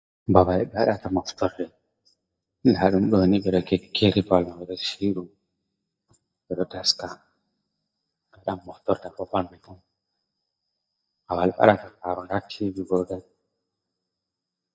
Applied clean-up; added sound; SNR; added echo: neural mask model DeepFilterNet 3.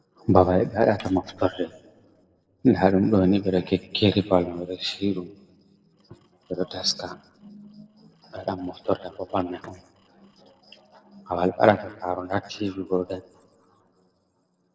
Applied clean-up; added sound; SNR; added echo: neural separator model SepFormer DNS4.